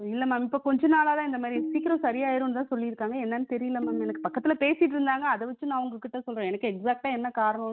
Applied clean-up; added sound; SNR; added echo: neural mask model RNNoise.